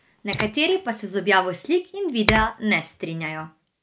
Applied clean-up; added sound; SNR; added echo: neural mask model Resemble Enhance denoiser.